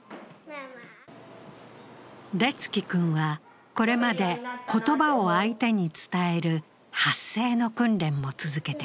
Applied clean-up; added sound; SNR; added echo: none; none; none; none.